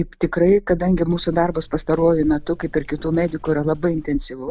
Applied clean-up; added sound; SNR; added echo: none; Walk, footsteps; 18 dB; none.